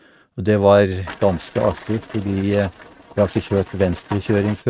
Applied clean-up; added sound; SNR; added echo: neural mask model RNNoise.